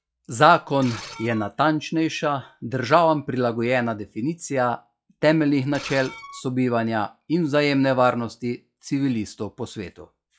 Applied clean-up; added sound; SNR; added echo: classical method log-MMSE.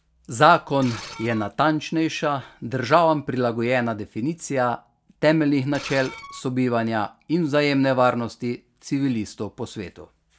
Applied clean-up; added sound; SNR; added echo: none; Screech; 17 dB; none.